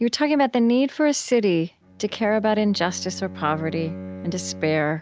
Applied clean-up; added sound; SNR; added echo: none; Bowed string instrument; 17 dB; none.